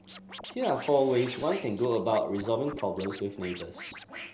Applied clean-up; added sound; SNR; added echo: none; Scratching (performance technique) + Tools; 14 dB; none.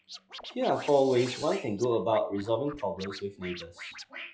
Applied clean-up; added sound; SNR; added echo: classical method log-MMSE.